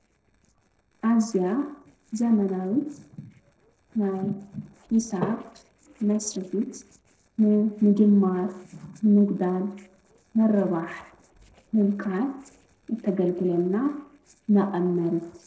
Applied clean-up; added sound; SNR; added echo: neural separator model SepFormer DNS4.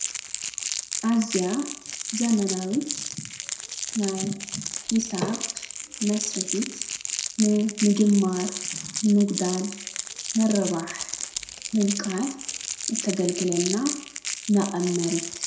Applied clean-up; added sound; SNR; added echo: none; Crackle; 6 dB; reverberation time 0.6 s.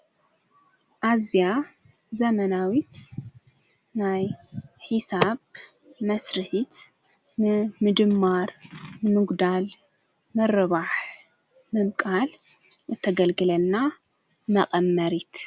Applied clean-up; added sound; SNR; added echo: none; none; none; none.